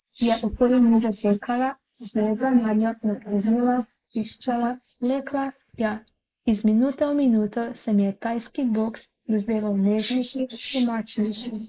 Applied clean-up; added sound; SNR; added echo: neural mask model Resemble Enhance denoiser.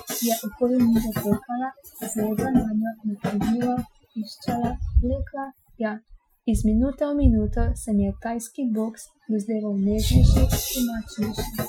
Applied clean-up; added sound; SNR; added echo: classical method Wiener filter.